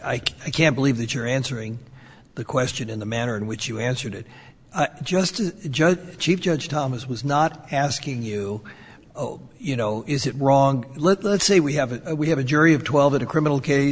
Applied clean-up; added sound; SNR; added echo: none; none; none; none.